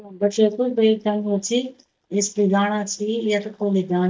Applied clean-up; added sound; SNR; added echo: neural mask model DeepFilterNet 3.